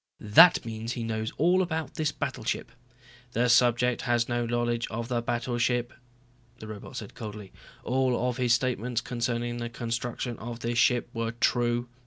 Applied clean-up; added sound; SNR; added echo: none; none; none; none.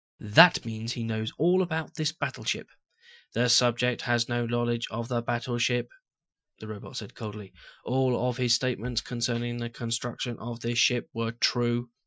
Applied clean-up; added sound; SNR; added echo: classical method Wiener filter.